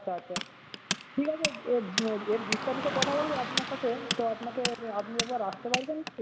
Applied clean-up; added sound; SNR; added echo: none; Car passing by / Traffic noise, roadway noise + Tools; 3 dB; none.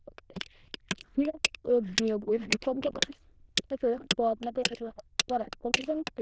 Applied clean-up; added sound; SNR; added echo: neural diffusion model UNIVERSE++.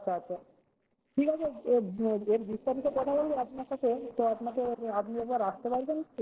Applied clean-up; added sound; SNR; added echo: neural separator model SepFormer DNS4.